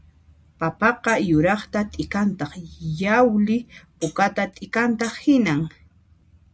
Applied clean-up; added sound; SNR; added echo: none; Hi-hat; 19 dB; none.